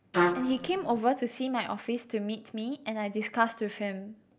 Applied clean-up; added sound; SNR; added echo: none; Trumpet; -2 dB; none.